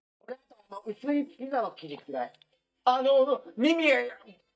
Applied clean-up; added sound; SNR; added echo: neural mask model DeepFilterNet 3.